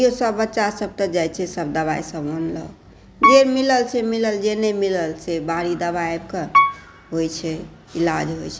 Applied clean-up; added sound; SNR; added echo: none; Piano; 1 dB; none.